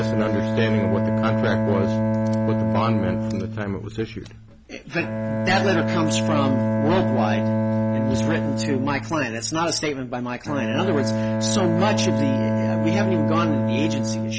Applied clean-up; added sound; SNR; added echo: none; Bowed string instrument; -3 dB; none.